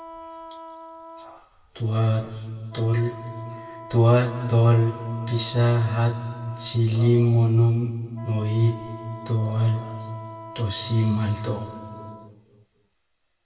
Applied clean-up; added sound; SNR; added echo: none; Wind instrument, woodwind instrument; 18 dB; reverberation time 2.0 s.